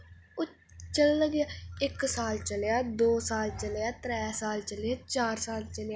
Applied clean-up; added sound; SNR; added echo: none; Bowed string instrument; 17 dB; none.